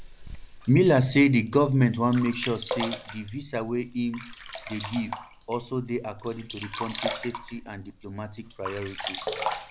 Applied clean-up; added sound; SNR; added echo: none; Sink (filling or washing); 10 dB; none.